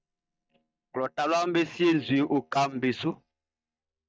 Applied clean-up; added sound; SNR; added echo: neural mask model DeepFilterNet 3.